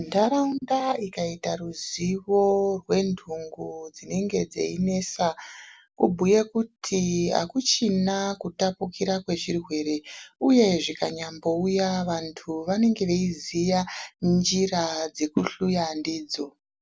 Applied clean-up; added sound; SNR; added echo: none; none; none; none.